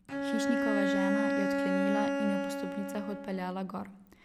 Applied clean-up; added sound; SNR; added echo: none; Bowed string instrument; -4 dB; none.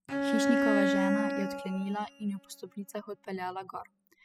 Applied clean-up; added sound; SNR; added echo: classical method spectral subtraction.